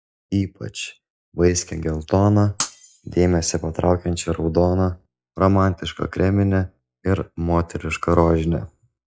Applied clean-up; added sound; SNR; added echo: classical method log-MMSE.